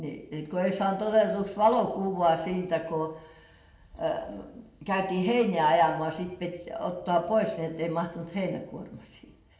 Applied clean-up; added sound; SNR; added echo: none; none; none; reverberation time 0.7 s.